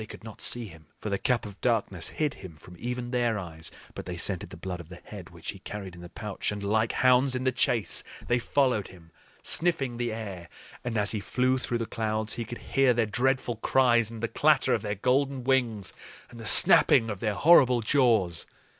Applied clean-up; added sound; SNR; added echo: none; none; none; none.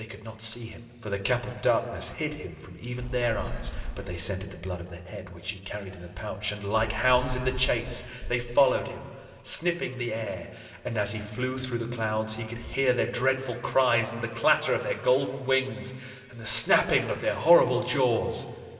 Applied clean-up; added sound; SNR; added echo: none; Telephone; 7 dB; reverberation time 2.2 s.